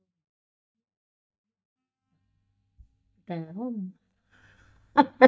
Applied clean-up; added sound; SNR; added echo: neural mask model DeepFilterNet 3.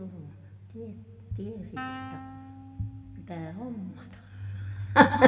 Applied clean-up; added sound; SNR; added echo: none; Wind instrument, woodwind instrument; 16 dB; reverberation time 1.9 s.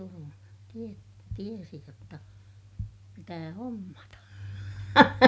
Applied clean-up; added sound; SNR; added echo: none; none; none; none.